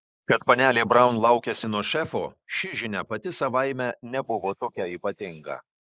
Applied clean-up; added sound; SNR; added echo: neural mask model Resemble Enhance denoiser.